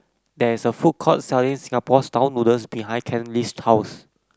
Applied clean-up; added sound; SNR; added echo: none; none; none; none.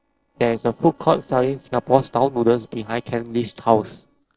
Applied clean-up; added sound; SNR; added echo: neural separator model SepFormer DNS4.